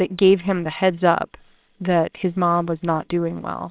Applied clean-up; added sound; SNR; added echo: neural separator model SepFormer WHAMR!.